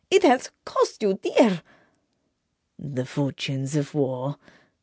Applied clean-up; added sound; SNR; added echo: none; none; none; none.